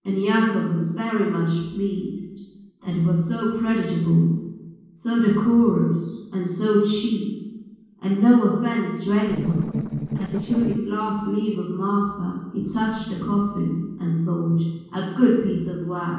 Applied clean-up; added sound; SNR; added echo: neural separator model SepFormer DNS4.